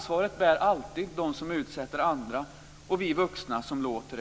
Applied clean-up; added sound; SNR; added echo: none; none; none; none.